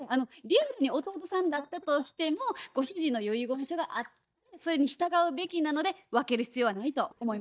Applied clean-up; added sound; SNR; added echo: neural mask model DeepFilterNet 3.